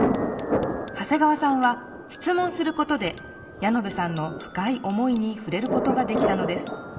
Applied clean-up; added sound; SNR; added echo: none; Thunder; 4 dB; reverberation time 1.3 s.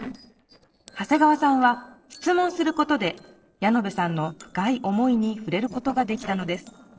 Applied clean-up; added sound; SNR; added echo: neural separator model SepFormer DNS4.